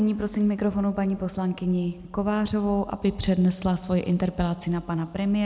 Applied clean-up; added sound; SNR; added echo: none; none; none; none.